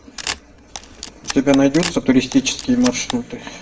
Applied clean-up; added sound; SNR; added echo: none; Camera; 12 dB; reverberation time 0.4 s.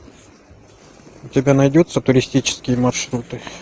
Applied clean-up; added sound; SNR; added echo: none; none; none; none.